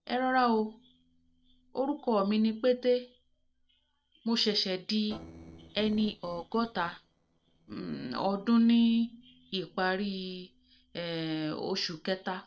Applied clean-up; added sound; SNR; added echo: neural separator model SepFormer DNS4.